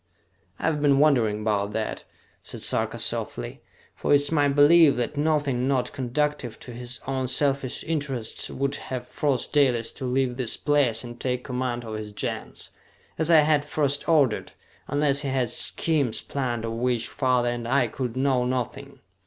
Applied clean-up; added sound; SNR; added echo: none; none; none; none.